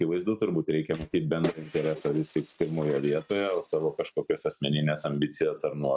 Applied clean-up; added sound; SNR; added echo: neural mask model RNNoise.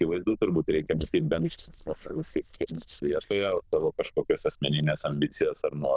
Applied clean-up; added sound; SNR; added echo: neural diffusion model UNIVERSE++.